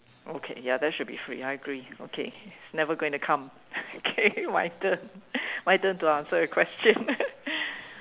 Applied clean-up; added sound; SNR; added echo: none; none; none; none.